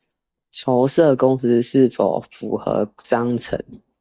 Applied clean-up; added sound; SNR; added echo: neural mask model DeepFilterNet 3.